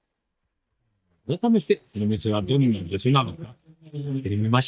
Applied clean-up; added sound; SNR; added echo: neural mask model DeepFilterNet 3.